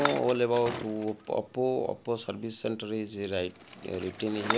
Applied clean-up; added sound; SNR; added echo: none; Bicycle; 9 dB; none.